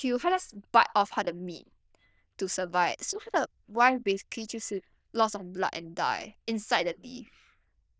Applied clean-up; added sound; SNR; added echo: neural diffusion model UNIVERSE++.